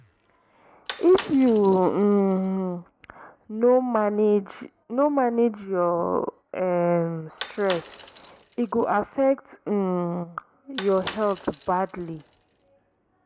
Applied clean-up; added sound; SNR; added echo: none; Bicycle; 13 dB; none.